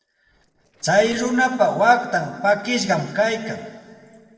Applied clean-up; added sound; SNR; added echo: neural separator model SepFormer DNS4.